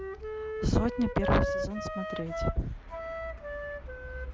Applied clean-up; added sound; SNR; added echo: none; Wind instrument, woodwind instrument; 5 dB; none.